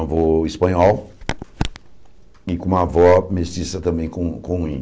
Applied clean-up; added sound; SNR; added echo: none; none; none; none.